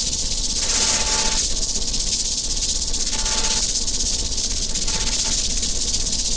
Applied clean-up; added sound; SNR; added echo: neural separator model SepFormer DNS4.